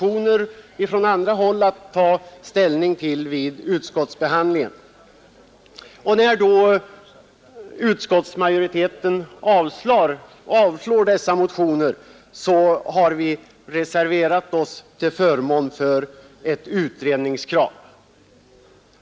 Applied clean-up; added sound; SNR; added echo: none; none; none; none.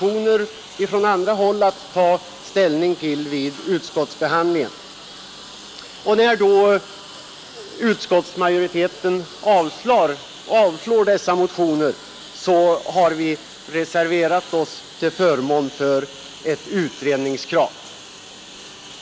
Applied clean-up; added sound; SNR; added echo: none; Engine; 19 dB; none.